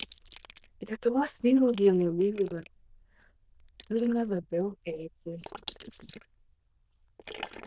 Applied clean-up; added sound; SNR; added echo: neural diffusion model UNIVERSE++.